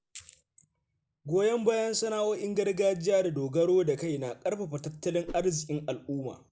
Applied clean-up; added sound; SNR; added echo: neural mask model Resemble Enhance denoiser.